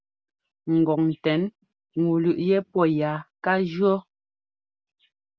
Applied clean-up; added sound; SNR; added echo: none; none; none; none.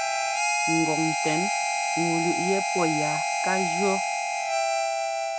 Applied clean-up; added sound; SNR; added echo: none; Harmonica; -4 dB; none.